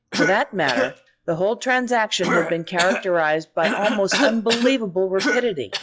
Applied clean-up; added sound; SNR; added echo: classical method log-MMSE.